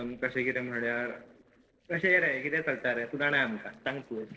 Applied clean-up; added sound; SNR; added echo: neural separator model SepFormer DNS4.